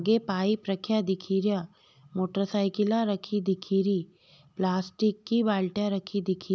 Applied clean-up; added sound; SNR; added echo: none; none; none; none.